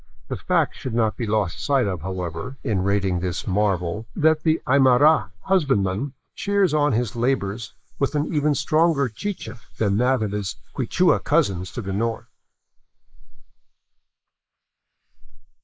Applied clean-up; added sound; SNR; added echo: neural mask model Resemble Enhance denoiser.